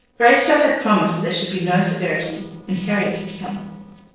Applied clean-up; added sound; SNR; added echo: neural separator model SepFormer DNS4.